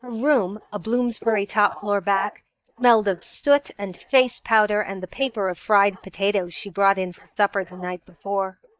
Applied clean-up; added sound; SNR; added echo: neural mask model DeepFilterNet 3.